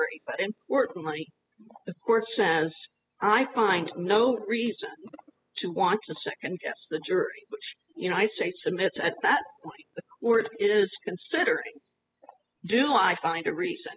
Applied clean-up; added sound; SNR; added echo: classical method spectral subtraction.